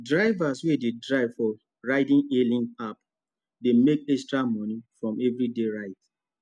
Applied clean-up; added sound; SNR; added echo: none; none; none; none.